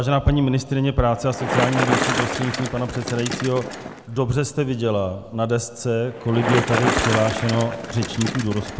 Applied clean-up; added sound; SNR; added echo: none; Bicycle; 5 dB; none.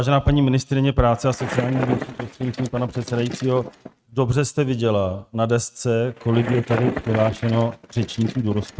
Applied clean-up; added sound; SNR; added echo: neural mask model RNNoise.